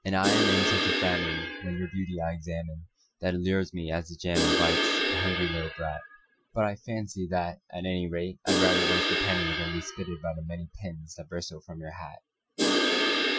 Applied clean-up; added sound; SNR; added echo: classical method Wiener filter.